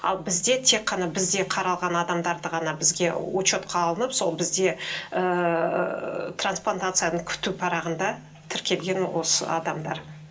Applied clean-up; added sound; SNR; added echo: none; none; none; reverberation time 0.2 s.